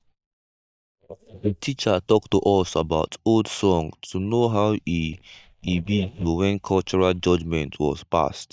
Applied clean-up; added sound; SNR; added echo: neural mask model DeepFilterNet 3.